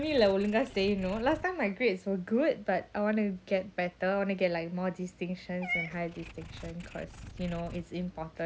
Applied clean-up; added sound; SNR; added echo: none; Meow / Purr; 15 dB; none.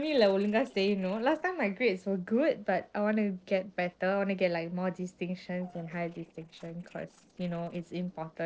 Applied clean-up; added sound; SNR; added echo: neural separator model SepFormer DNS4.